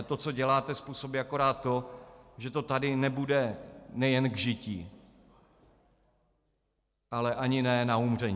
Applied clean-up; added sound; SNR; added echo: none; none; none; none.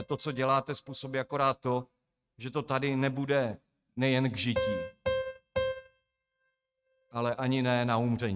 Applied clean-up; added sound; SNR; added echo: neural mask model RNNoise.